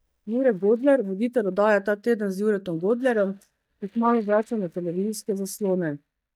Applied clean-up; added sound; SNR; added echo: neural mask model DeepFilterNet 3.